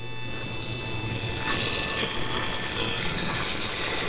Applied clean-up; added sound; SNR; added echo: neural separator model SepFormer WHAMR!.